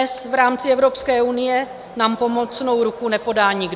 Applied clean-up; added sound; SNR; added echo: none; none; none; none.